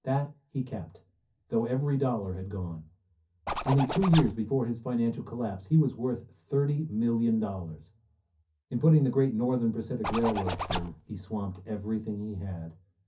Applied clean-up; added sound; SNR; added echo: none; Zipper (clothing); 5 dB; reverberation time 0.3 s.